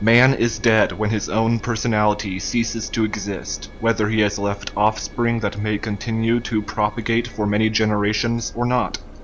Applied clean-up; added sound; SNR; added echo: none; Engine; 16 dB; none.